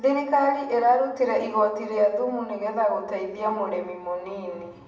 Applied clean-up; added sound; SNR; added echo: none; none; none; reverberation time 0.7 s.